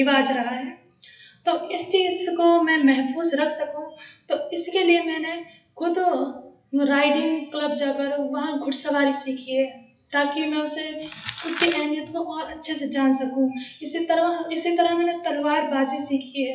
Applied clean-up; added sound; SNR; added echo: classical method WPE with log-MMSE.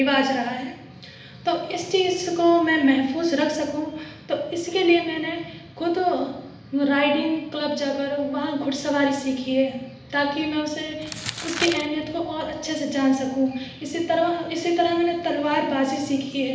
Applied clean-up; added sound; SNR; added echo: none; Crumpling, crinkling; 11 dB; reverberation time 0.8 s.